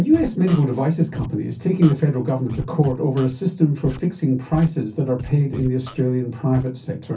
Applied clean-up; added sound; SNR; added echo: none; Scratching (performance technique); 18 dB; reverberation time 0.3 s.